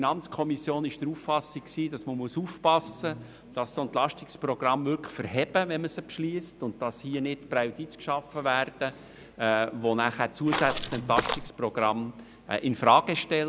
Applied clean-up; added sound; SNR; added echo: none; Walk, footsteps; 2 dB; none.